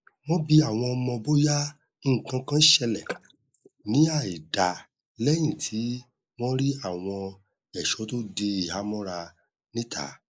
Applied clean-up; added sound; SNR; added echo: neural mask model Resemble Enhance denoiser.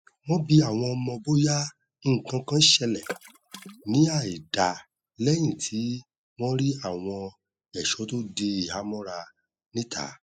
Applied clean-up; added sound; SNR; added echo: classical method spectral subtraction.